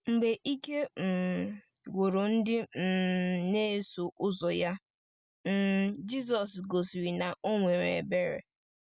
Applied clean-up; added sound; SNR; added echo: none; none; none; none.